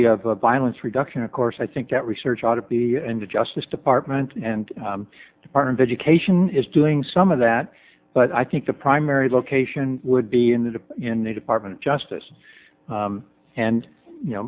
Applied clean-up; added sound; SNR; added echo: none; none; none; none.